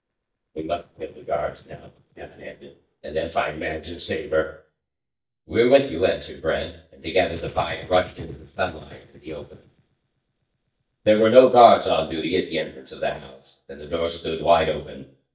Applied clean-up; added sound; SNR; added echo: neural mask model DeepFilterNet 3.